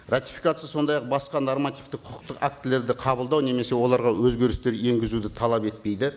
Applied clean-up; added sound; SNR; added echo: none; none; none; none.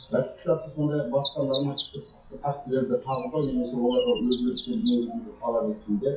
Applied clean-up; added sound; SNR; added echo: classical method WPE with log-MMSE.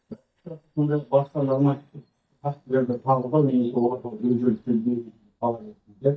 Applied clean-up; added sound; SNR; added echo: neural mask model DeepFilterNet 3.